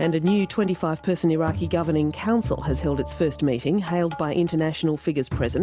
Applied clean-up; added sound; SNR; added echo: none; none; none; none.